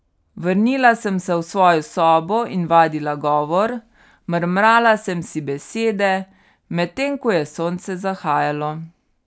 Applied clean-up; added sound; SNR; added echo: none; none; none; none.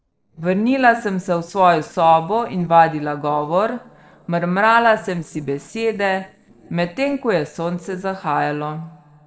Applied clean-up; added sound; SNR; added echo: neural separator model SepFormer DNS4.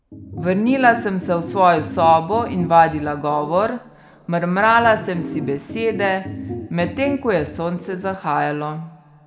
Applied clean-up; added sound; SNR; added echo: none; Organ; 12 dB; reverberation time 1.4 s.